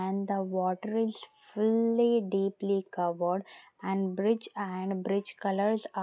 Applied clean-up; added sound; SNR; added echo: none; none; none; none.